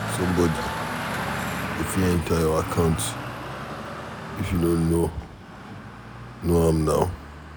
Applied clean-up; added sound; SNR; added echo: none; Traffic noise, roadway noise; 7 dB; none.